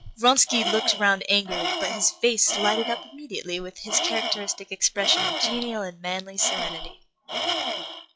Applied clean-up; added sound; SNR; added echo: classical method log-MMSE.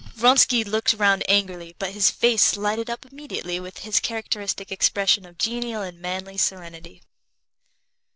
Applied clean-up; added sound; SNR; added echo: none; none; none; none.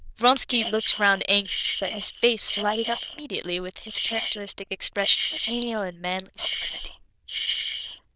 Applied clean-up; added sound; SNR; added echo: neural diffusion model UNIVERSE++.